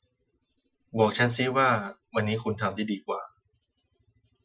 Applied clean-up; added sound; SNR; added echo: classical method Wiener filter.